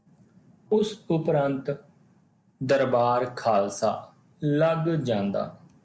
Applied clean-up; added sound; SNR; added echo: none; none; none; none.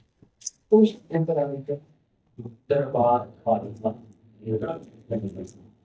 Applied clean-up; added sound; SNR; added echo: neural mask model DeepFilterNet 3.